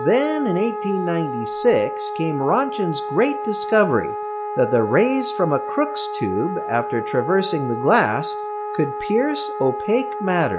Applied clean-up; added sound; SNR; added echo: none; Wind instrument, woodwind instrument; 6 dB; none.